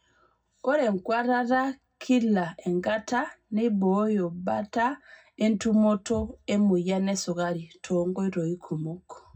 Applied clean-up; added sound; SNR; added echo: none; none; none; reverberation time 0.4 s.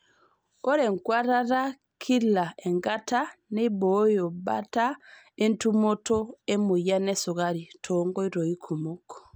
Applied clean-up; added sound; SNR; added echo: none; none; none; none.